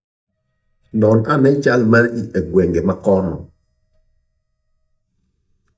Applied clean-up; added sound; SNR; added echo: neural mask model DeepFilterNet 3.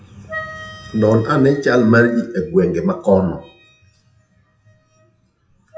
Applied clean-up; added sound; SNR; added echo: classical method WPE with log-MMSE.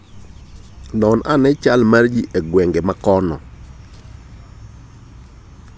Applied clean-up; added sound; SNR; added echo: none; none; none; none.